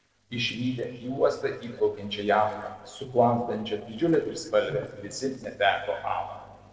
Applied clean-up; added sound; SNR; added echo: neural separator model SepFormer DNS4.